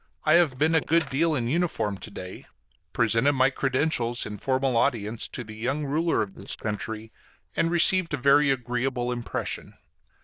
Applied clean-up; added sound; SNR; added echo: neural diffusion model UNIVERSE++.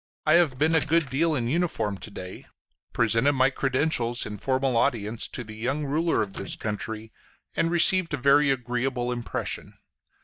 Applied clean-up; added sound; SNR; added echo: neural mask model DeepFilterNet 3.